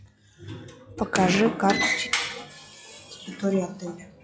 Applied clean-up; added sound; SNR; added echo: classical method log-MMSE.